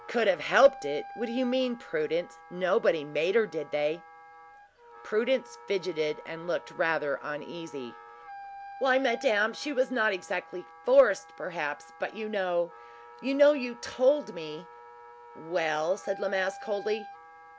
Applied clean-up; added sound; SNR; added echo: none; Wind instrument, woodwind instrument; 18 dB; none.